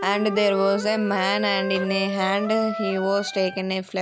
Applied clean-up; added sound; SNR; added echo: none; Wind instrument, woodwind instrument; 8 dB; none.